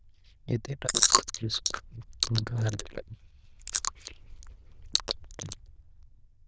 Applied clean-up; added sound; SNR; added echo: neural diffusion model UNIVERSE++.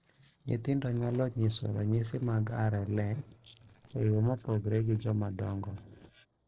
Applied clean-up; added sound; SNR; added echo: neural separator model SepFormer DNS4.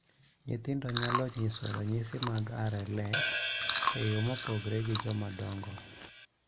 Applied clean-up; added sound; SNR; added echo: none; Hi-hat + Chewing, mastication; -2 dB; none.